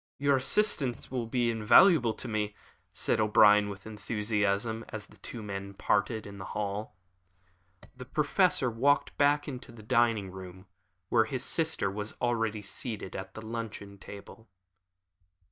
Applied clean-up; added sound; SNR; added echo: neural mask model DeepFilterNet 3.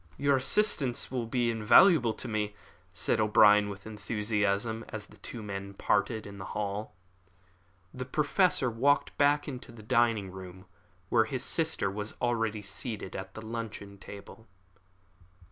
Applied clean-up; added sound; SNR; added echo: none; none; none; none.